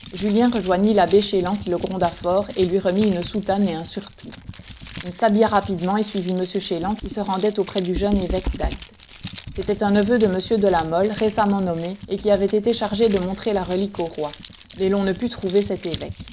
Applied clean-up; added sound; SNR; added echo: none; Keys jangling + Computer keyboard; 12 dB; none.